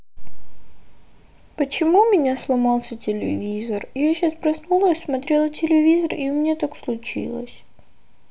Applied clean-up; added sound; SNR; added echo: none; none; none; none.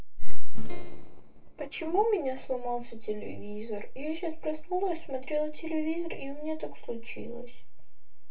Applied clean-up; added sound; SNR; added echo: neural separator model SepFormer DNS4.